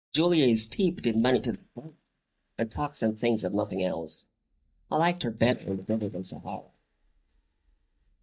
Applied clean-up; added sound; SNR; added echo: neural mask model DeepFilterNet 3.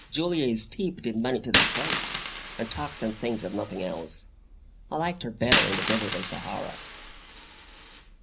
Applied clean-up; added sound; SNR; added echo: none; Coin (dropping); 1 dB; reverberation time 0.5 s.